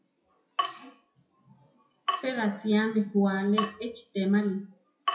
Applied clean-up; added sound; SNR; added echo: classical method WPE with log-MMSE.